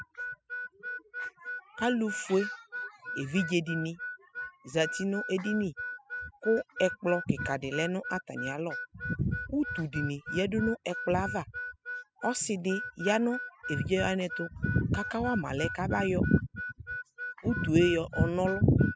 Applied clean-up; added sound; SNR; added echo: classical method spectral subtraction.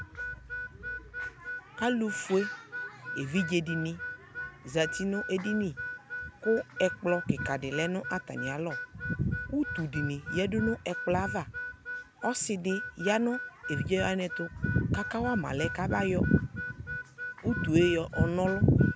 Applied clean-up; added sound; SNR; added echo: none; Harmonica; 9 dB; none.